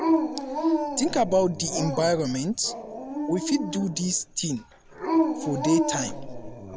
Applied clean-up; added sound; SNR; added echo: none; Dog; 1 dB; none.